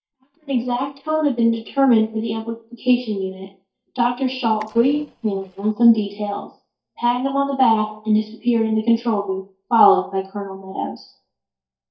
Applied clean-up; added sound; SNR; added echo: neural mask model DeepFilterNet 3.